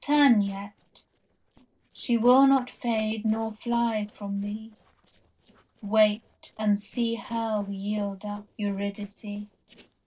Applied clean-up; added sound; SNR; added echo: neural separator model SepFormer DNS4.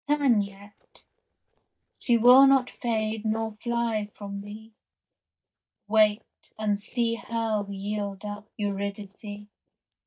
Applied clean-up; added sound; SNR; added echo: neural mask model DeepFilterNet 3.